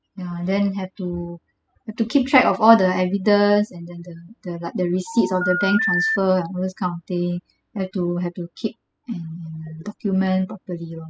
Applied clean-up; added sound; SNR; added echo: classical method spectral subtraction.